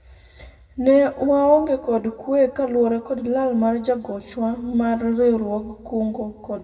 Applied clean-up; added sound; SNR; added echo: none; none; none; reverberation time 1.1 s.